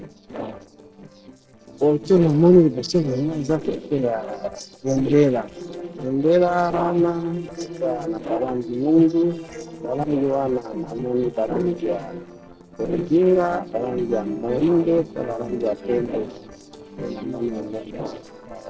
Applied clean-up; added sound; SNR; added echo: neural separator model SepFormer DNS4.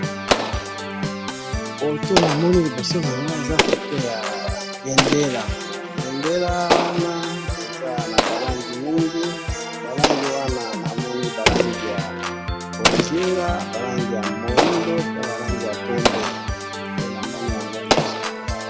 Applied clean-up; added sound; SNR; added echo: none; Organ + Explosion; -2 dB; none.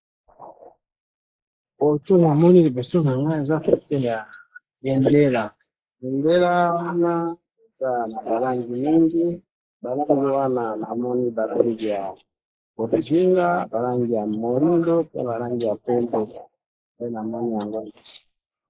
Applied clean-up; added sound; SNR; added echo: neural mask model Resemble Enhance denoiser.